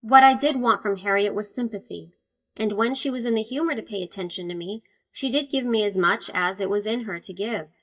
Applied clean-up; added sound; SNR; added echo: neural mask model DeepFilterNet 3.